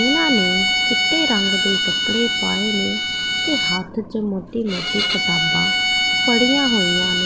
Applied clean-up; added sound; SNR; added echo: none; Bowed string instrument; -3 dB; none.